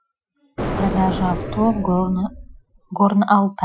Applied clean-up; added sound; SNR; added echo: classical method Wiener filter.